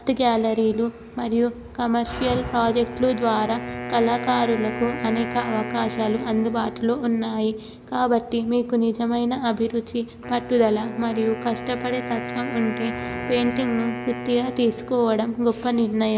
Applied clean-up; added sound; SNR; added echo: none; Wind instrument, woodwind instrument; 11 dB; none.